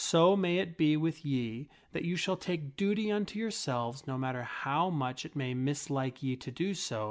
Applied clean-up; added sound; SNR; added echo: none; none; none; none.